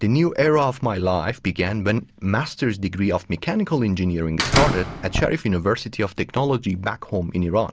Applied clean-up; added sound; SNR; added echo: none; Slam; 0 dB; none.